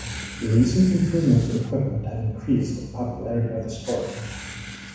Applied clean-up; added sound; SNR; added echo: none; Writing; 19 dB; reverberation time 1.1 s.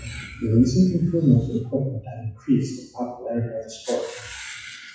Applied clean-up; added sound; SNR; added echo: classical method WPE with log-MMSE.